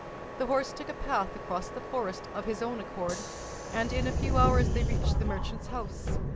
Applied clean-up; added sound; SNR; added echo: none; Subway, metro, underground; -2 dB; none.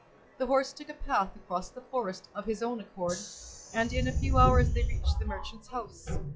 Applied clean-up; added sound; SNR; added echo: classical method log-MMSE.